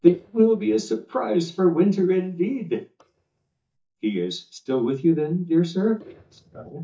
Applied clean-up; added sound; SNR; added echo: neural mask model DeepFilterNet 3.